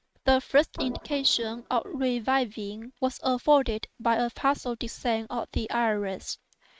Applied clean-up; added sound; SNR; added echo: neural mask model RNNoise.